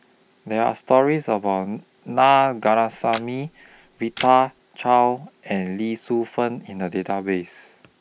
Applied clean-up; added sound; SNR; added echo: none; Camera; 16 dB; none.